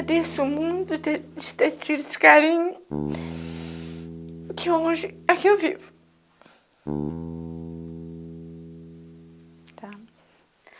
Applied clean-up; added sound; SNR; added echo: none; Bass guitar; 12 dB; none.